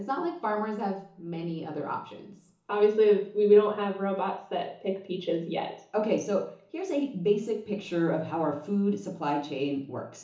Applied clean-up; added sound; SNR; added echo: none; none; none; reverberation time 0.8 s.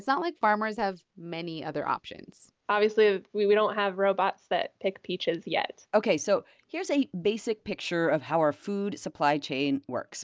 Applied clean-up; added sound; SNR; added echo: none; none; none; none.